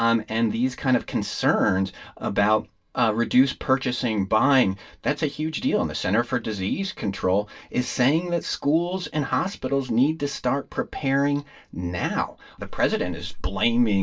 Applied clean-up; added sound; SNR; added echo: none; none; none; reverberation time 0.1 s.